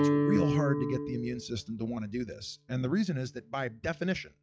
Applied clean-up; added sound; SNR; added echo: classical method log-MMSE.